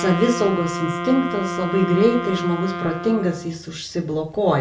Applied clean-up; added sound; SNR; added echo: none; Wind instrument, woodwind instrument; 7 dB; reverberation time 0.2 s.